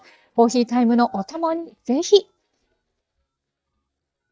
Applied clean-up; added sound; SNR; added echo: neural mask model DeepFilterNet 3.